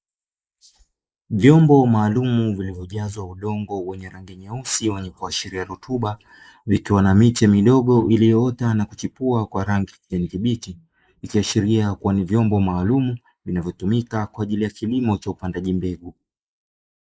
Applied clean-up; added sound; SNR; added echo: neural mask model Resemble Enhance denoiser.